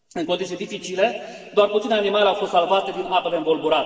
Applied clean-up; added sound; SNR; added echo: none; none; none; reverberation time 2.3 s.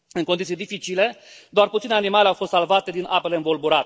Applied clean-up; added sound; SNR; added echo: none; none; none; none.